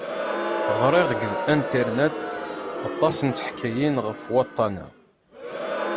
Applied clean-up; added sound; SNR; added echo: none; Crowd; 4 dB; none.